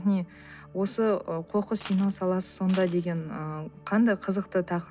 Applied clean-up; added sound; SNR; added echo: none; Coin (dropping); 20 dB; none.